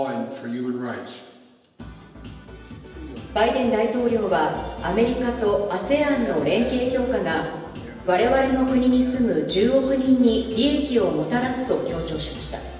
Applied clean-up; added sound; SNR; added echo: none; none; none; reverberation time 1.0 s.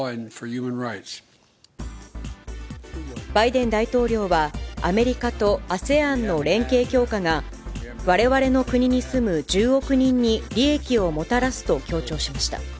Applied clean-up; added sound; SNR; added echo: none; none; none; none.